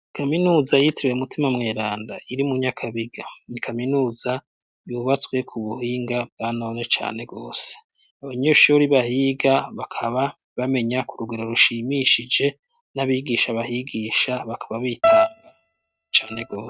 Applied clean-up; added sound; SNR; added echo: neural mask model RNNoise.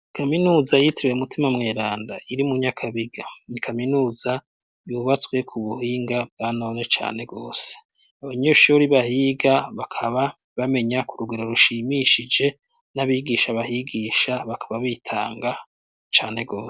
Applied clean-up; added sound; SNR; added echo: none; none; none; none.